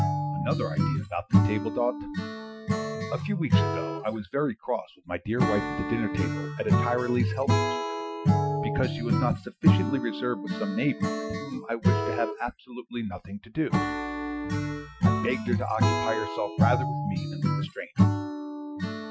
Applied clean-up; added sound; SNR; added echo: classical method Wiener filter.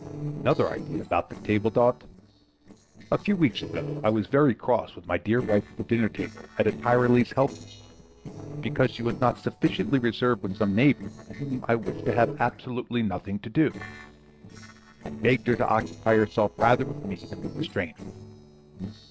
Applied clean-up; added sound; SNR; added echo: neural separator model SepFormer DNS4.